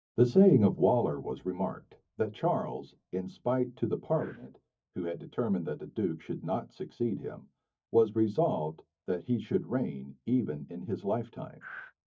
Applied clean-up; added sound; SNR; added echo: neural mask model DeepFilterNet 3.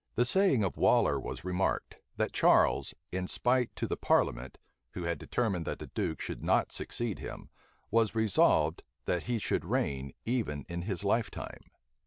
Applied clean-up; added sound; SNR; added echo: none; none; none; none.